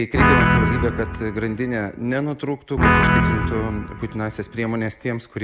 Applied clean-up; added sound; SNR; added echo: none; Guitar; -4 dB; none.